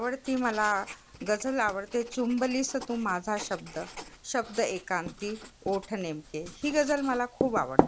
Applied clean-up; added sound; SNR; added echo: none; Writing; 6 dB; none.